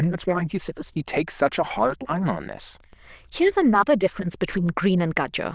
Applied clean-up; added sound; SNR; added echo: neural diffusion model UNIVERSE++.